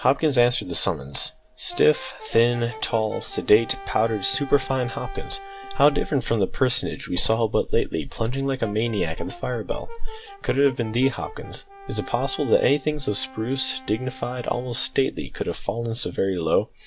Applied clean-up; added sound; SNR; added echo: none; Brass instrument; 19 dB; none.